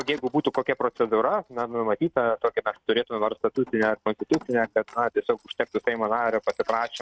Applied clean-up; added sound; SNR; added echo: neural mask model RNNoise.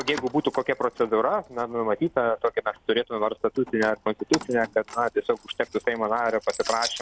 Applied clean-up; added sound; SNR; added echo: none; Keys jangling; 15 dB; none.